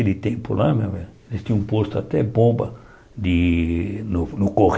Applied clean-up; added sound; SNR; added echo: none; none; none; none.